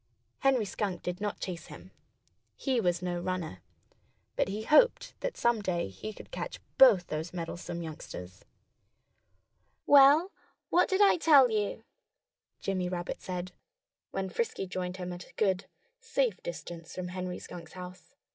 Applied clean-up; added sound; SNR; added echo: none; none; none; none.